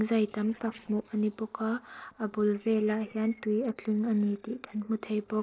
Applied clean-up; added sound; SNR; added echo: neural separator model SepFormer DNS4.